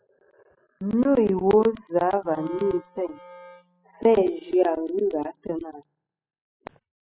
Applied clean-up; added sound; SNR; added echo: classical method spectral subtraction.